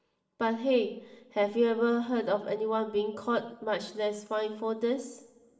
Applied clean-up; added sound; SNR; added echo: none; none; none; reverberation time 0.8 s.